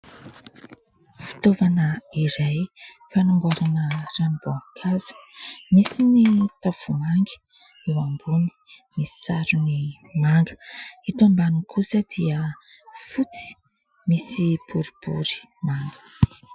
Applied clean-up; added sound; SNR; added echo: classical method Wiener filter.